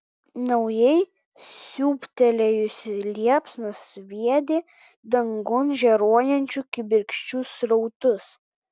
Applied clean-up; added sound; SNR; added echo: none; none; none; none.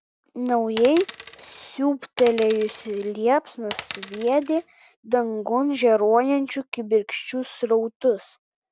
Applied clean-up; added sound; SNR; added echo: none; Coin (dropping); 11 dB; none.